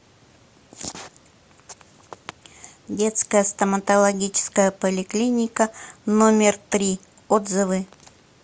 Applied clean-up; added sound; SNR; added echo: none; none; none; none.